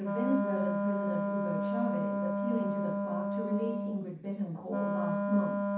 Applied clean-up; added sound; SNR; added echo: none; Wind instrument, woodwind instrument; -3 dB; reverberation time 0.6 s.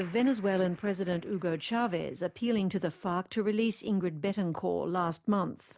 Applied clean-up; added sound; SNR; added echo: none; none; none; none.